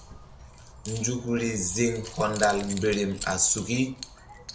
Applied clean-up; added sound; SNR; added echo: none; Keys jangling; 13 dB; none.